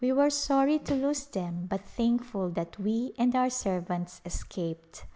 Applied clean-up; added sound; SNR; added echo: none; Tap; 15 dB; none.